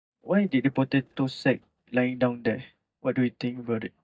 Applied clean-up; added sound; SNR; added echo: neural mask model DeepFilterNet 3.